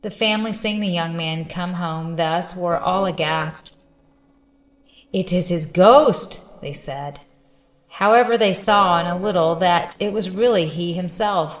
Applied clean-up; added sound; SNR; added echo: neural separator model SepFormer DNS4.